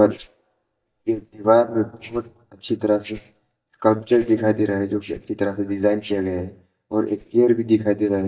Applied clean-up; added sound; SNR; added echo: neural mask model DeepFilterNet 3.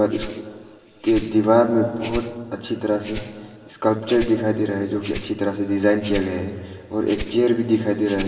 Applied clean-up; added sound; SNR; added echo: none; Rattle (instrument); 16 dB; reverberation time 2.0 s.